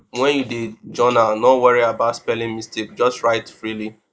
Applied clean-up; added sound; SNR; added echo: neural mask model Resemble Enhance denoiser.